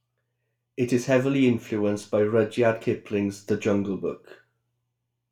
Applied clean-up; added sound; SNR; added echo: none; none; none; reverberation time 0.3 s.